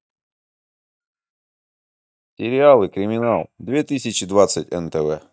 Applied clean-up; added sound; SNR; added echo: neural mask model DeepFilterNet 3.